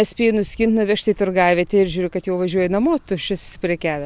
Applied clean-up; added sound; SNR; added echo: none; none; none; none.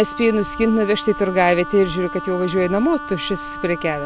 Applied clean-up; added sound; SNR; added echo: none; Wind instrument, woodwind instrument; 12 dB; none.